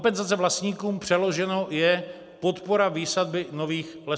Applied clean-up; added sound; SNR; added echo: none; none; none; none.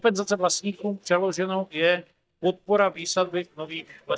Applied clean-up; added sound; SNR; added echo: neural mask model DeepFilterNet 3.